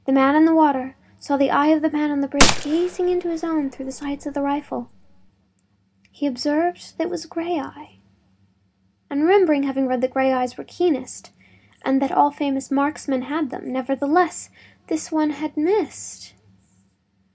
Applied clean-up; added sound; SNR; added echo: none; Gunshot, gunfire; 1 dB; reverberation time 0.3 s.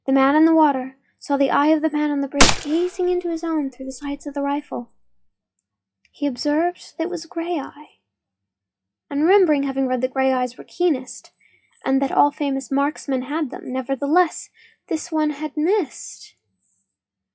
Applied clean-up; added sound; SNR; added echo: classical method WPE with log-MMSE.